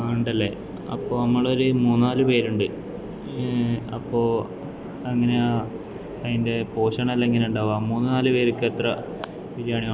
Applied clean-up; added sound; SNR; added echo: none; none; none; none.